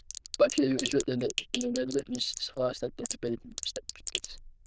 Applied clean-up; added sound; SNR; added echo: neural diffusion model UNIVERSE++.